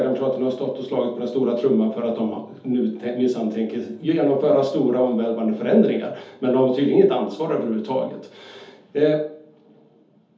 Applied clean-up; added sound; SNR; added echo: none; none; none; reverberation time 0.6 s.